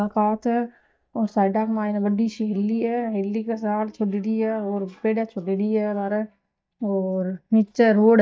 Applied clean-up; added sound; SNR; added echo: neural mask model DeepFilterNet 3.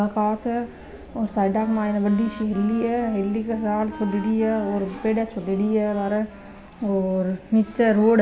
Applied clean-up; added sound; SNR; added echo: none; Wind instrument, woodwind instrument; 19 dB; none.